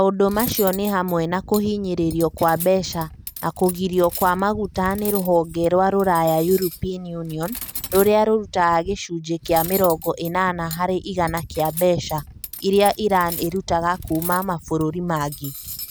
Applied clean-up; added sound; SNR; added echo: none; Cutlery, silverware; 13 dB; none.